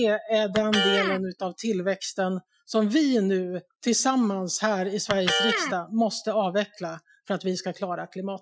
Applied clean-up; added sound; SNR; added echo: classical method Wiener filter.